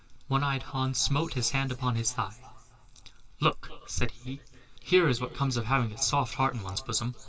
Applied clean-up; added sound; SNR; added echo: none; none; none; reverberation time 2.7 s.